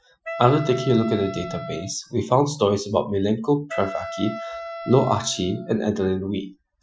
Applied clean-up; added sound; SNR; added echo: classical method Wiener filter.